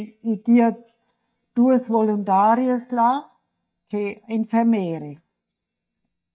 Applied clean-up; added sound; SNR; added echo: neural mask model DeepFilterNet 3.